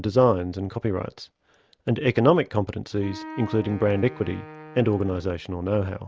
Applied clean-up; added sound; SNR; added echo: none; Wind instrument, woodwind instrument; 17 dB; none.